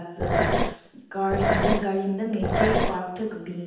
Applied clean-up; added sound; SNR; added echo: none; Growling; -3 dB; reverberation time 0.9 s.